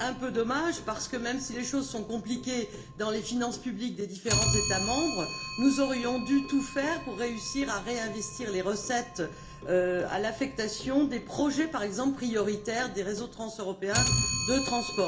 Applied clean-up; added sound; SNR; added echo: none; Clock; 6 dB; reverberation time 0.4 s.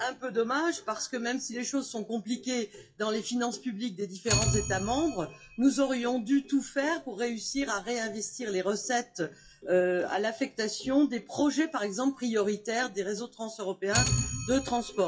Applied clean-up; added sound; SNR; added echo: classical method WPE with log-MMSE.